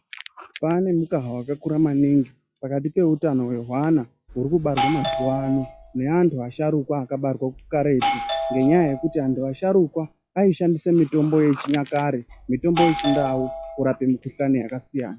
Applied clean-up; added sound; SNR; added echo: classical method log-MMSE.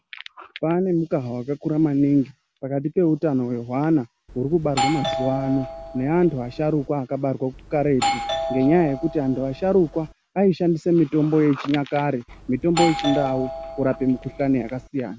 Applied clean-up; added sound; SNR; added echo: none; Doorbell; 7 dB; none.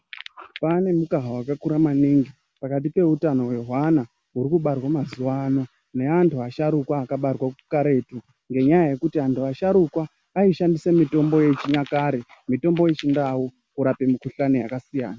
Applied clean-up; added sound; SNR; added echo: none; none; none; none.